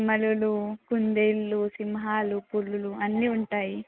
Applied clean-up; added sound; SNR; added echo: none; none; none; none.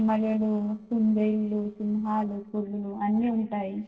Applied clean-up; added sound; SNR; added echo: neural separator model SepFormer DNS4.